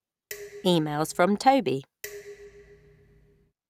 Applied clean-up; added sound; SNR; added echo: none; Dishes, pots, and pans; 18 dB; none.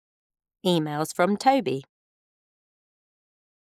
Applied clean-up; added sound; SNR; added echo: neural mask model Resemble Enhance denoiser.